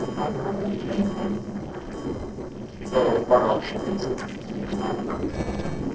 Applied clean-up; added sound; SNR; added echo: neural separator model SepFormer DNS4.